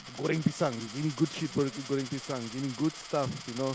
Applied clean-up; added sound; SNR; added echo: none; Coin (dropping); 13 dB; none.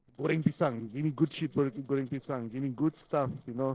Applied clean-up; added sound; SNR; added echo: neural separator model SepFormer DNS4.